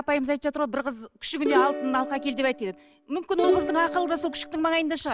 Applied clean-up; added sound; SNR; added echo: none; Plucked string instrument; 4 dB; none.